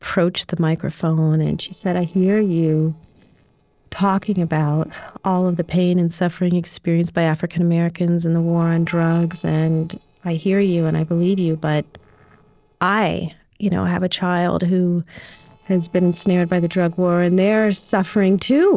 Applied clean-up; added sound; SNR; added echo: neural separator model SepFormer DNS4.